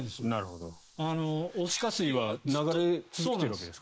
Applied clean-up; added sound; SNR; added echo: neural mask model Resemble Enhance denoiser.